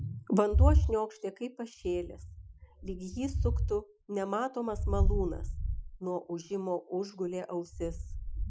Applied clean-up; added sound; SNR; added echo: classical method Wiener filter.